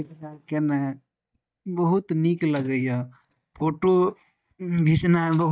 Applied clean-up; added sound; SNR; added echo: neural mask model DeepFilterNet 3.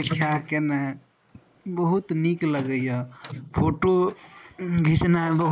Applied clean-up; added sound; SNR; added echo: neural mask model Resemble Enhance denoiser.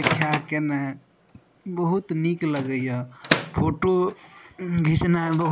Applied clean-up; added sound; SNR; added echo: none; Microwave oven; 8 dB; none.